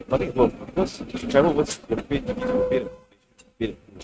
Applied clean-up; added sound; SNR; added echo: neural mask model RNNoise.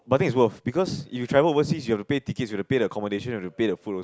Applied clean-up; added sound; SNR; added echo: none; none; none; none.